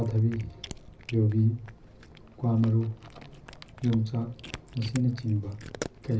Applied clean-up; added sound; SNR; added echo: none; Cat; 16 dB; reverberation time 0.4 s.